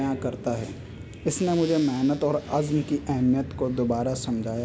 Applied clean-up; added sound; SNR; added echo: none; Zipper (clothing); 20 dB; none.